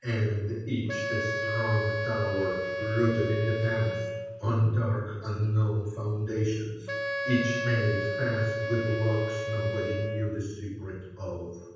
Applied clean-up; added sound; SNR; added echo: none; Wind instrument, woodwind instrument; 5 dB; reverberation time 1.2 s.